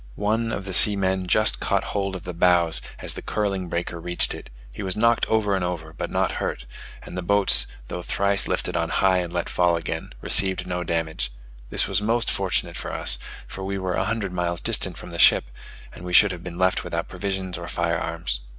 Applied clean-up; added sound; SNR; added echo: none; none; none; none.